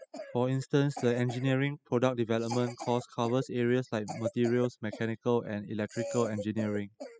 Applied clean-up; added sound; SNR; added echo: classical method spectral subtraction.